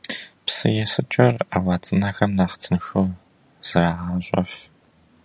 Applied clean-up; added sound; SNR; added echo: none; none; none; none.